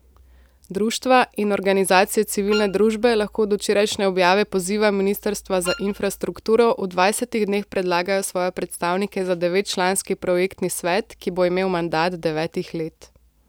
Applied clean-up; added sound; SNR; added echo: none; Wind instrument, woodwind instrument; 13 dB; none.